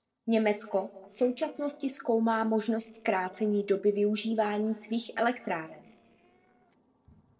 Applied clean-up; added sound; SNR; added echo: neural separator model SepFormer DNS4.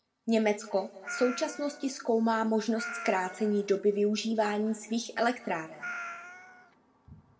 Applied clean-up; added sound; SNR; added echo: none; Meow; 12 dB; reverberation time 1.6 s.